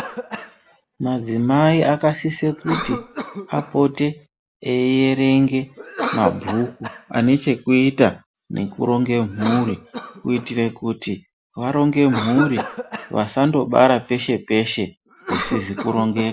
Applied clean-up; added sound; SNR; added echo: none; Cough; 12 dB; none.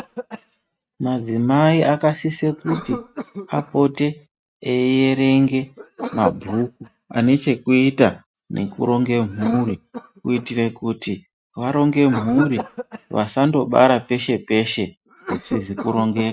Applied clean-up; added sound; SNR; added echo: neural mask model RNNoise.